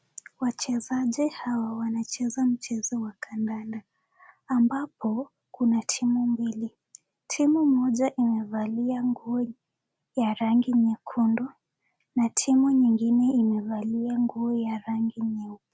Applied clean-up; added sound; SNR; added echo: none; none; none; none.